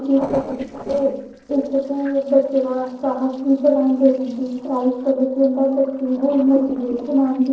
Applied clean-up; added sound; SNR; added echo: neural separator model SepFormer DNS4.